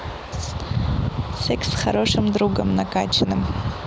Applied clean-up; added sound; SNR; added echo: none; none; none; none.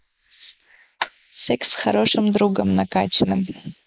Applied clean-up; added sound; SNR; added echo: neural mask model Resemble Enhance denoiser.